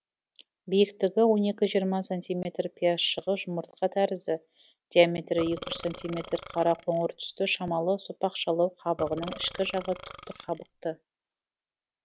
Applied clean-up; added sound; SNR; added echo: none; Burping, eructation; 14 dB; none.